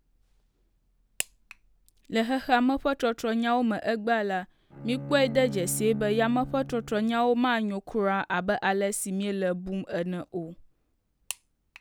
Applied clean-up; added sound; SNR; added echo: none; Bowed string instrument; 11 dB; none.